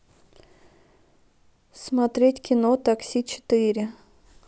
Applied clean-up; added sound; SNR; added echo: none; none; none; none.